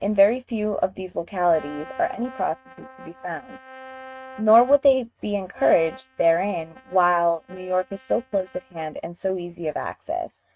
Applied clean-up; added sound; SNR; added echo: neural mask model RNNoise.